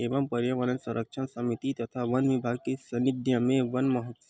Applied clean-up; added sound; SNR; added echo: none; none; none; none.